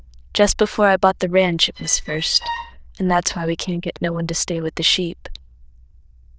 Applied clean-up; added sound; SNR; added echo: neural diffusion model UNIVERSE++.